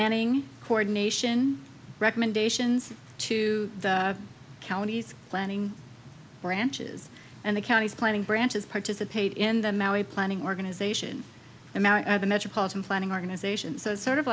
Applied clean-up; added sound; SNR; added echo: none; none; none; none.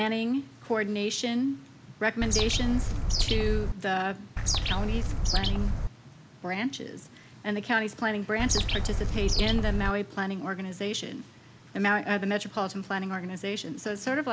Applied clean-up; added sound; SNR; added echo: none; Bird; -4 dB; none.